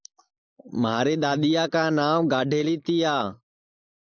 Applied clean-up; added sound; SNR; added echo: neural mask model Resemble Enhance denoiser.